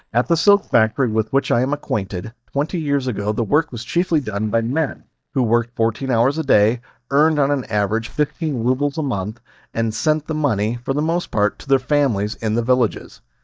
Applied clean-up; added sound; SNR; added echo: neural mask model DeepFilterNet 3.